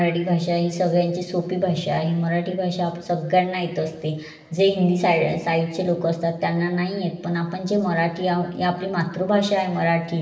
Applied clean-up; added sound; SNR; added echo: none; none; none; reverberation time 1.0 s.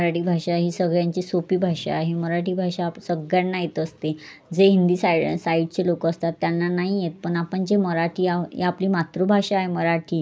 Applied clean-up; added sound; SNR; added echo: none; none; none; none.